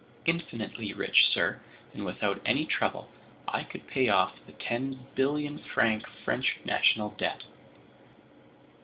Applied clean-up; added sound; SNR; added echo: none; none; none; none.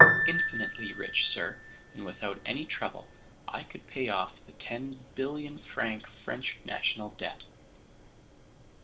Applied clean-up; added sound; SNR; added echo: none; Piano; -4 dB; none.